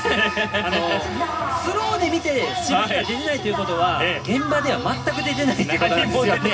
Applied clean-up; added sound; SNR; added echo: none; none; none; reverberation time 0.4 s.